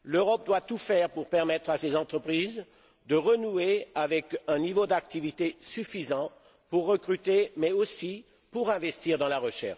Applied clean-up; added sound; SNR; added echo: none; none; none; none.